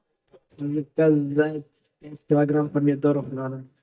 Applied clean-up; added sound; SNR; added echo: neural mask model DeepFilterNet 3.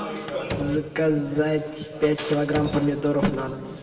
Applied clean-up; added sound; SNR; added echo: none; Slam; 12 dB; reverberation time 2.0 s.